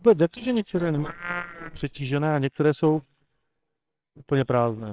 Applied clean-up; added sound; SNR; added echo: neural separator model SepFormer WHAMR!.